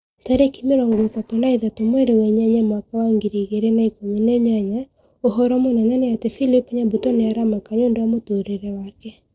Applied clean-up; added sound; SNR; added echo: neural separator model SepFormer DNS4.